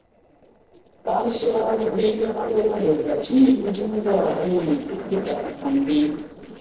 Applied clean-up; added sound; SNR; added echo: neural separator model SepFormer DNS4.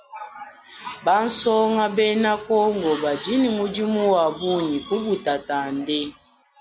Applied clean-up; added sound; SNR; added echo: none; none; none; none.